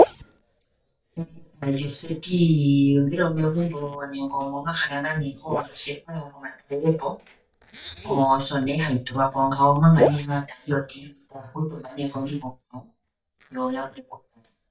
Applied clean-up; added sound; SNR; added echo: neural mask model DeepFilterNet 3.